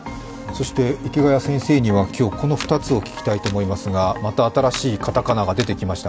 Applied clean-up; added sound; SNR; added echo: none; Clapping; 18 dB; none.